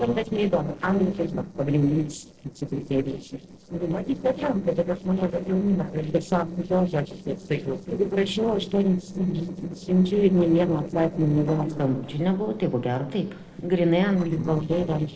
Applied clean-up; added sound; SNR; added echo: neural separator model SepFormer DNS4.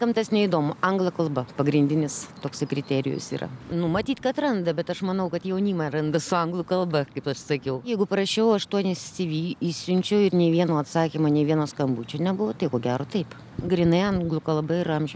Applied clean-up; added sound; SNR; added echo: none; none; none; none.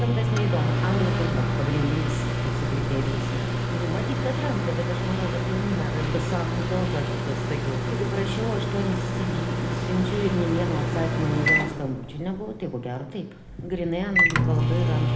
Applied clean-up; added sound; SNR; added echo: none; Microwave oven; -4 dB; reverberation time 0.9 s.